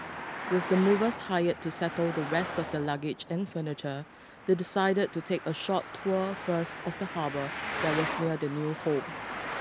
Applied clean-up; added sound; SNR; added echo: none; Traffic noise, roadway noise; 8 dB; none.